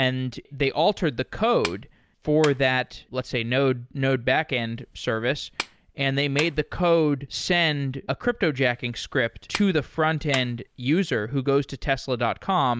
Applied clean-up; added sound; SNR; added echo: none; Clapping; 18 dB; none.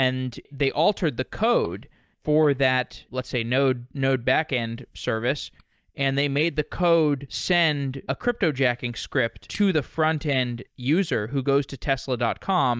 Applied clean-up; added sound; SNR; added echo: neural mask model DeepFilterNet 3.